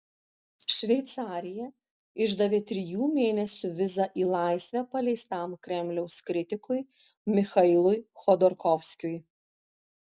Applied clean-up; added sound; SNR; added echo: none; none; none; none.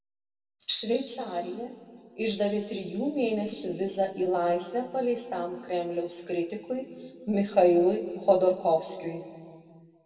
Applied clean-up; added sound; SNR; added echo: none; none; none; reverberation time 1.9 s.